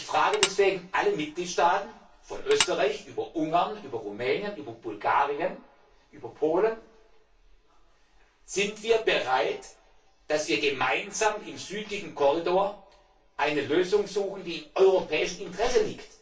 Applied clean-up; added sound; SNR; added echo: none; Tap / Dishes, pots, and pans; 0 dB; reverberation time 0.2 s.